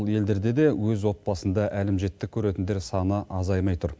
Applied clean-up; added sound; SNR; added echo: none; none; none; none.